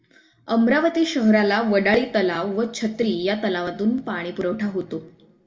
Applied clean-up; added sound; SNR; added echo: none; none; none; reverberation time 0.6 s.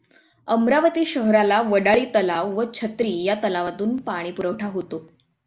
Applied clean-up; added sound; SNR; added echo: none; none; none; none.